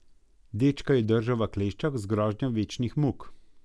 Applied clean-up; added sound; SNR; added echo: none; none; none; none.